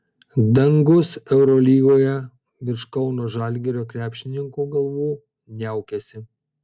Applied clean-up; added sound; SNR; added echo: none; none; none; none.